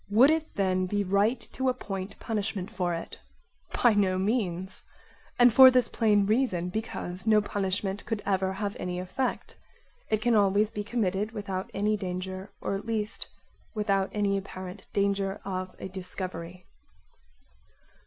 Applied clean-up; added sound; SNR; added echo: none; none; none; none.